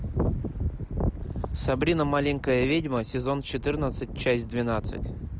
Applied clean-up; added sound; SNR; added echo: none; none; none; none.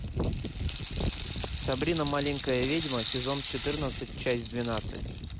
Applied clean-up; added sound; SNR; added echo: none; Rattle (instrument); -4 dB; none.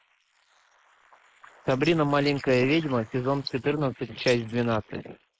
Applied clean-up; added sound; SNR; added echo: neural mask model Resemble Enhance denoiser.